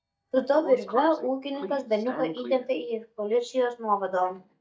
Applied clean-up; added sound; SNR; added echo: neural mask model DeepFilterNet 3.